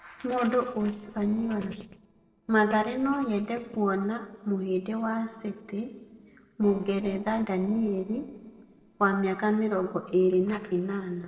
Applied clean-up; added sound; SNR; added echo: neural separator model SepFormer DNS4.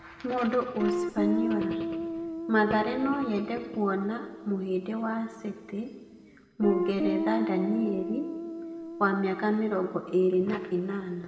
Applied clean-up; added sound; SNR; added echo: none; Guitar; 6 dB; reverberation time 1.4 s.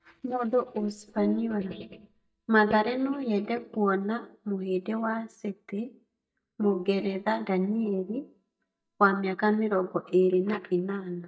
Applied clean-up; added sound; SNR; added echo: neural mask model DeepFilterNet 3.